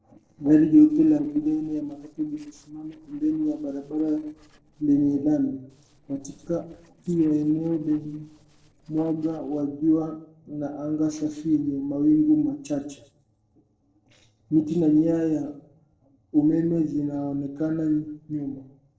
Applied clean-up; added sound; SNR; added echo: neural separator model SepFormer DNS4.